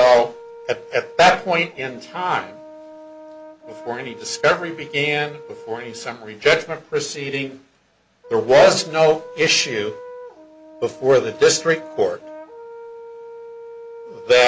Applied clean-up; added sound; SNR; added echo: none; Brass instrument; 18 dB; none.